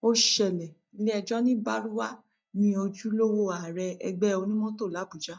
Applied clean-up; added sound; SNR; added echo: neural mask model DeepFilterNet 3.